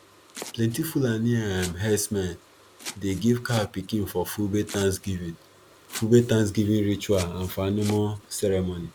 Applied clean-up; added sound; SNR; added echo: none; Domestic sounds, home sounds; 18 dB; none.